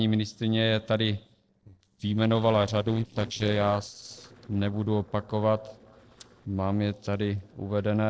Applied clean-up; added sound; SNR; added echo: neural separator model SepFormer DNS4.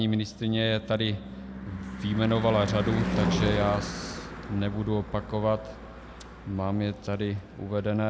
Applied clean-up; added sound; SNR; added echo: none; Car passing by / Engine / Truck; 6 dB; none.